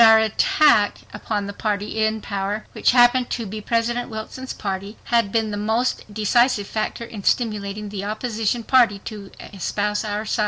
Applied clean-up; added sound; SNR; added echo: none; none; none; none.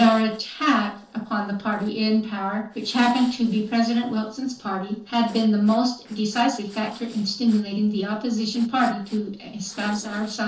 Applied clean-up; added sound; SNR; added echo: neural separator model SepFormer DNS4.